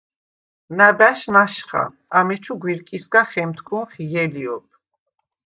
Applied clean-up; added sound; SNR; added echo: neural mask model DeepFilterNet 3.